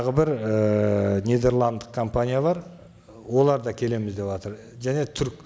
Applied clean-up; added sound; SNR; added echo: none; none; none; none.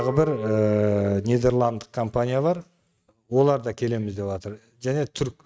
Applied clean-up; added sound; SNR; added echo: neural mask model RNNoise.